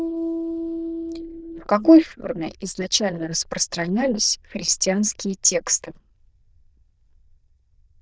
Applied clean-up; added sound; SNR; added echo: neural diffusion model UNIVERSE++.